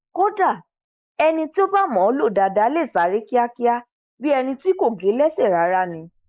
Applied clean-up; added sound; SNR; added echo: neural mask model Resemble Enhance denoiser.